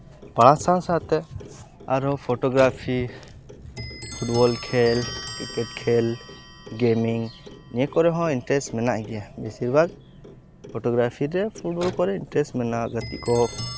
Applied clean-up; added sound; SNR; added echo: none; Clock; 15 dB; none.